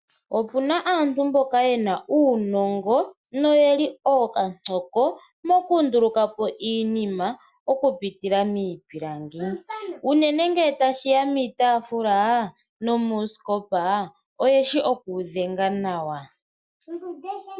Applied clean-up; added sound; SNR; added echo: none; none; none; none.